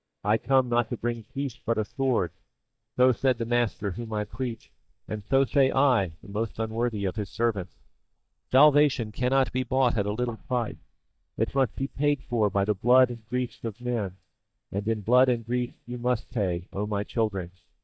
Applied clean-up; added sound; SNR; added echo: neural mask model DeepFilterNet 3.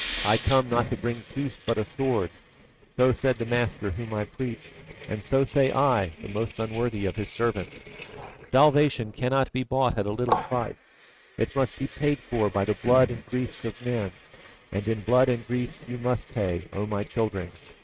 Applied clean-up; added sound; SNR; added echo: neural mask model RNNoise.